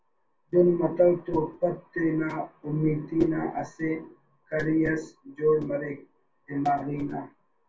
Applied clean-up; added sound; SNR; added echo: none; none; none; reverberation time 0.2 s.